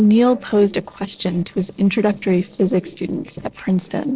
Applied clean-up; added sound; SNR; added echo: neural separator model SepFormer DNS4.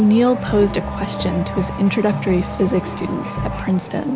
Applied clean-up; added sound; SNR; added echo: none; Race car, auto racing / Accelerating, revving, vroom; 9 dB; none.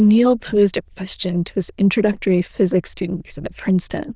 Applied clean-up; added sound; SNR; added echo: neural diffusion model UNIVERSE++.